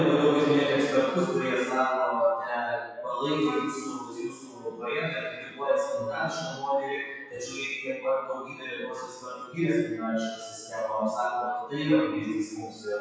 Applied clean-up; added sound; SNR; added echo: classical method WPE with log-MMSE.